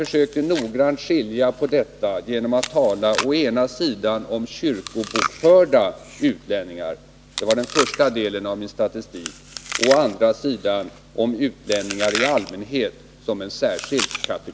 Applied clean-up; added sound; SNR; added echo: none; Chewing, mastication; 11 dB; none.